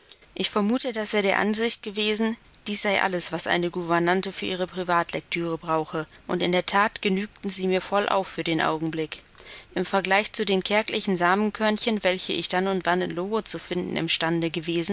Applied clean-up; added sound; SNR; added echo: none; none; none; none.